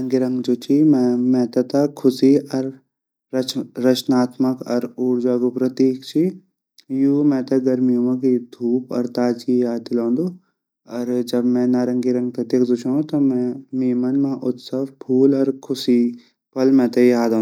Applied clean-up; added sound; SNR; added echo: none; none; none; none.